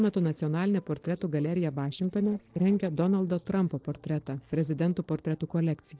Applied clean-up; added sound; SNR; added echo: neural separator model SepFormer DNS4.